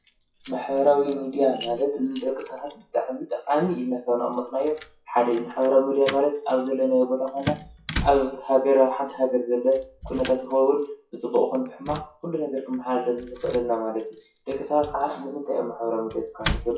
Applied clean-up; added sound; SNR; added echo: classical method WPE with log-MMSE.